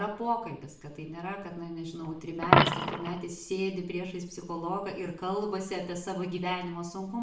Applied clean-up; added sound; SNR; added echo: none; Coin (dropping); -1 dB; reverberation time 0.5 s.